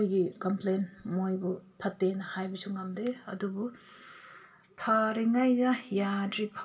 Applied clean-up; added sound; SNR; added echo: none; none; none; reverberation time 0.8 s.